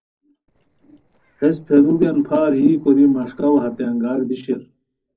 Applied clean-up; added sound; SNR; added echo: neural separator model SepFormer DNS4.